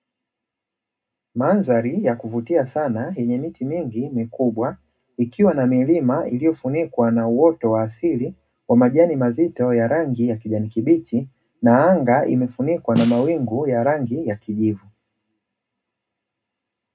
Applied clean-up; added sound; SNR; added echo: none; Snare drum; 13 dB; reverberation time 0.2 s.